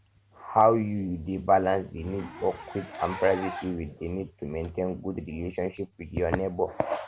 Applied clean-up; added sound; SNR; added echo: none; Zipper (clothing); 17 dB; none.